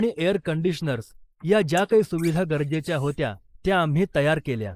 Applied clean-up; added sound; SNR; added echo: neural mask model Resemble Enhance denoiser.